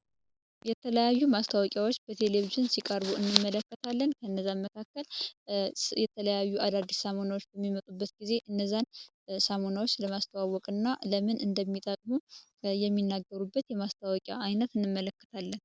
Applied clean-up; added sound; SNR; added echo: none; none; none; none.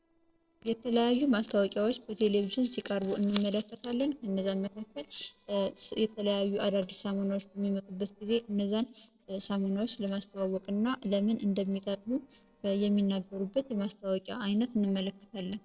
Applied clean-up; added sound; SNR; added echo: neural separator model SepFormer DNS4.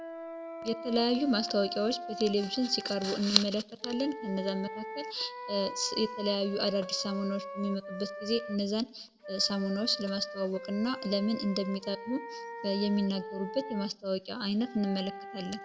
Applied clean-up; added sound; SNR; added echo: none; Wind instrument, woodwind instrument; 11 dB; reverberation time 0.6 s.